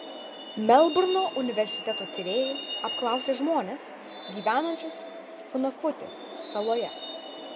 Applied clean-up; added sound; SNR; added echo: none; Truck; 9 dB; none.